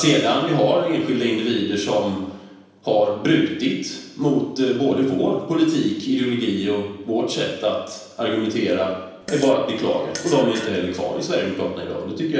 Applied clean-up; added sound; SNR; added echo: none; Fart; 15 dB; reverberation time 0.9 s.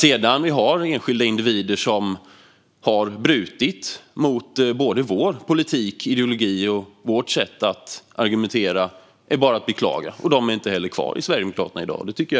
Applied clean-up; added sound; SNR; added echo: none; none; none; none.